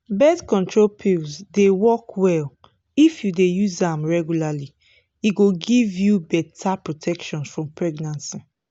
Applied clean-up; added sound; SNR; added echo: none; none; none; none.